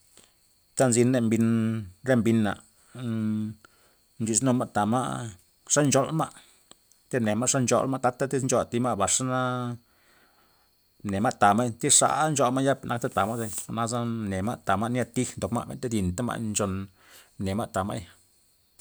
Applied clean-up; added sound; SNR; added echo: none; none; none; none.